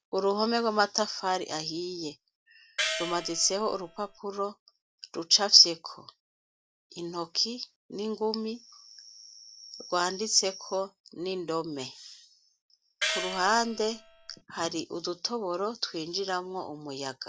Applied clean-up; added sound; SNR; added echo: none; Gong; 5 dB; none.